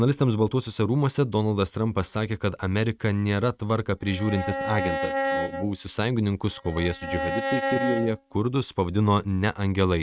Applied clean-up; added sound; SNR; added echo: neural mask model RNNoise.